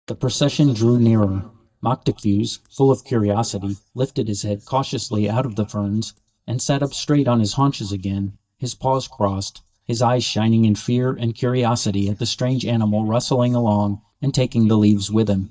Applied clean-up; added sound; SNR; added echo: neural mask model DeepFilterNet 3.